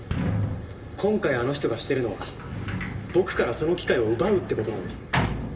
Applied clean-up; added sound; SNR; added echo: none; Sliding door; 6 dB; reverberation time 2.2 s.